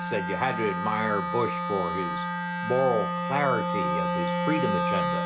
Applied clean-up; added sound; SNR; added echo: none; Wind instrument, woodwind instrument; -1 dB; none.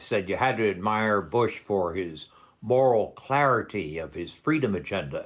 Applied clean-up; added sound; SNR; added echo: none; none; none; none.